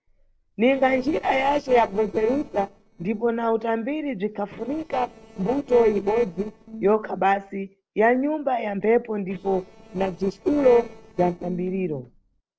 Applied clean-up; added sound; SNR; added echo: neural separator model SepFormer DNS4.